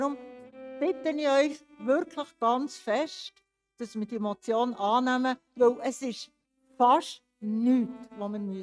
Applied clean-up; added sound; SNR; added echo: neural mask model RNNoise.